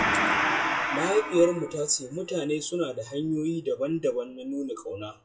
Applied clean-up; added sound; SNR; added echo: classical method WPE with log-MMSE.